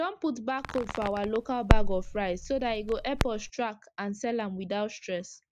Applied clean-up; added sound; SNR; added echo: none; Crackle; -3 dB; none.